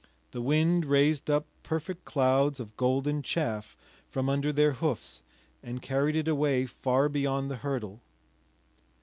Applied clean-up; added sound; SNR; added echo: none; none; none; none.